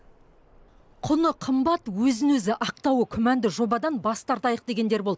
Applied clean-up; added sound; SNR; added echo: none; none; none; none.